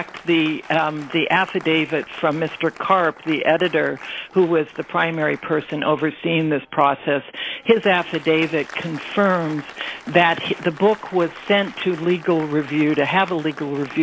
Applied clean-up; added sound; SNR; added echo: none; Applause; 19 dB; none.